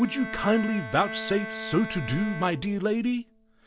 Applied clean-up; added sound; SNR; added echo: none; Bowed string instrument; 11 dB; none.